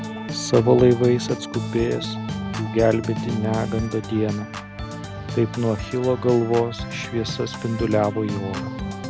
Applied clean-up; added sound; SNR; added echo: none; Organ; 7 dB; none.